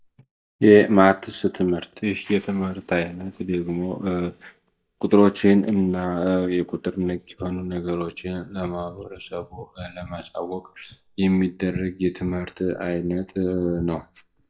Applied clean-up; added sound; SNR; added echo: neural mask model DeepFilterNet 3.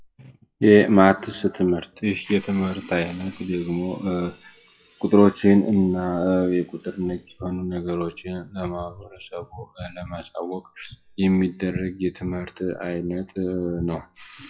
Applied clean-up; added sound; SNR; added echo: classical method WPE with log-MMSE.